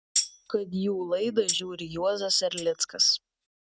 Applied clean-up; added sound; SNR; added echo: neural mask model RNNoise.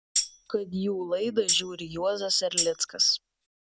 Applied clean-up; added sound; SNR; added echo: none; Tambourine; 3 dB; none.